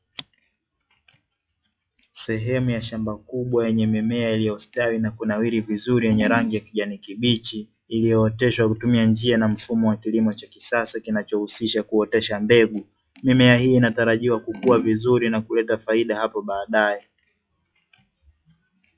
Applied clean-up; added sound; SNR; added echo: classical method log-MMSE.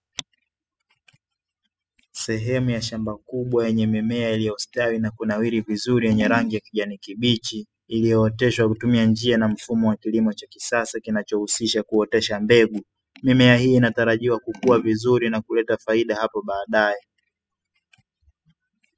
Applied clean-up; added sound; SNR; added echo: classical method spectral subtraction.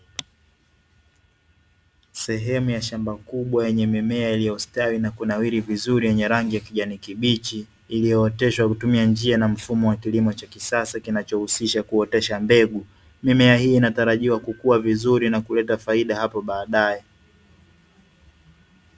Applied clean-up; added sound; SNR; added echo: none; none; none; none.